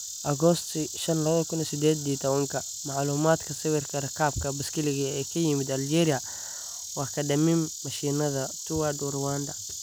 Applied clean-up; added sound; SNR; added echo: none; Insect; 9 dB; none.